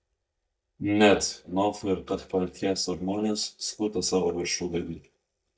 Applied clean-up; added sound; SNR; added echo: neural mask model DeepFilterNet 3.